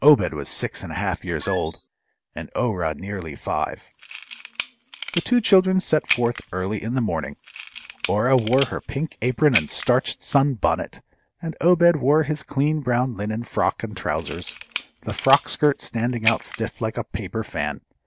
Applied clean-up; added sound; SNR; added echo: none; Squeak + Camera; 10 dB; none.